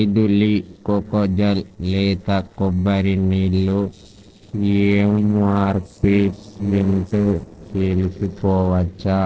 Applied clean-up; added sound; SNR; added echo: neural separator model SepFormer DNS4.